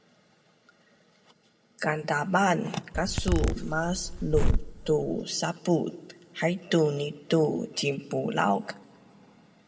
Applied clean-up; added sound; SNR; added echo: none; Zipper (clothing); -1 dB; reverberation time 1.4 s.